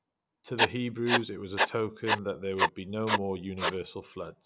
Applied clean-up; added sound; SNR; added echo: none; Writing; -2 dB; none.